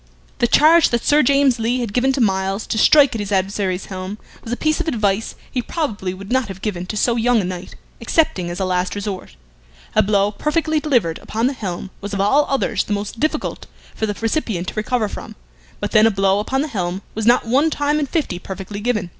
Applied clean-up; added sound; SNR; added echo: none; none; none; none.